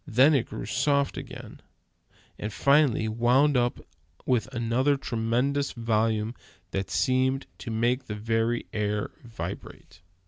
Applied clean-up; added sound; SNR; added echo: none; none; none; none.